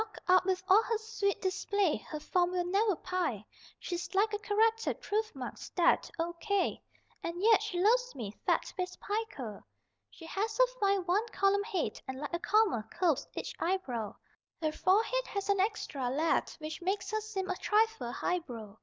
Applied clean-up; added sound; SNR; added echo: none; none; none; none.